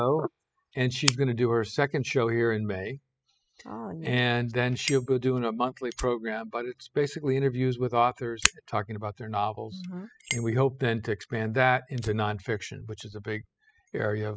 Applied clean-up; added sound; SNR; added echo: classical method spectral subtraction.